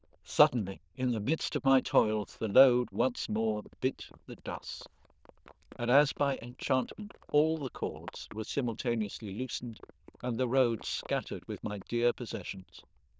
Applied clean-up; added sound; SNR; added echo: neural diffusion model UNIVERSE++.